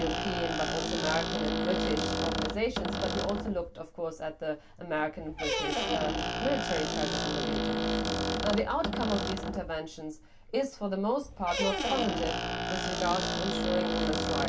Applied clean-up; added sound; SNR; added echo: none; Squeak; -1 dB; reverberation time 0.2 s.